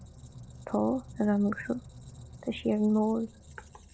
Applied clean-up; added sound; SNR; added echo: none; Squeak; 18 dB; none.